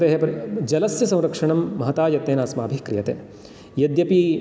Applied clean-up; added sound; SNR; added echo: none; none; none; none.